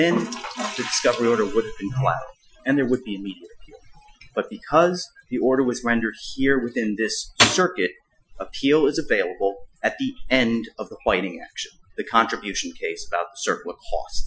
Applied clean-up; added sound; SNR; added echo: classical method Wiener filter.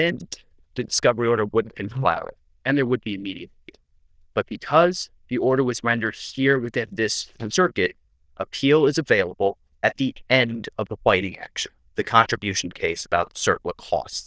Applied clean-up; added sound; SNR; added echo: neural diffusion model UNIVERSE++.